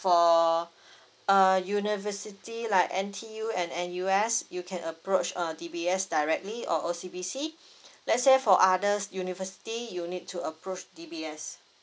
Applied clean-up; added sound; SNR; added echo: none; none; none; none.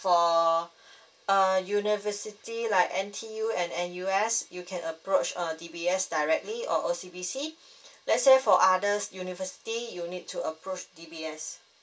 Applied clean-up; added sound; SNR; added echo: none; none; none; reverberation time 0.1 s.